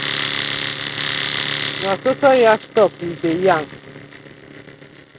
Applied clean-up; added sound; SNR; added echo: neural mask model RNNoise.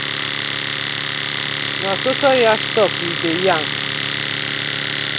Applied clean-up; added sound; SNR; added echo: none; Domestic sounds, home sounds; 0 dB; none.